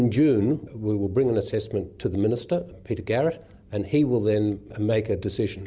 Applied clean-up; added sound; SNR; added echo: none; none; none; none.